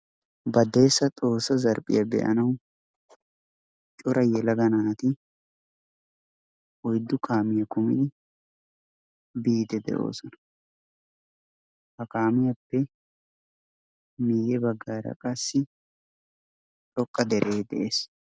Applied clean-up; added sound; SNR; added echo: none; none; none; none.